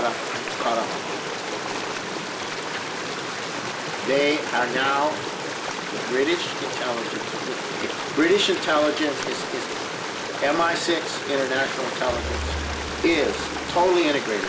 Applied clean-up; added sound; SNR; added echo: none; Stream + Drum; 3 dB; none.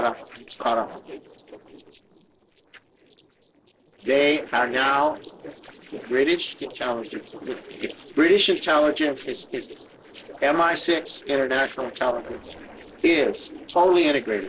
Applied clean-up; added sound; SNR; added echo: neural separator model SepFormer DNS4.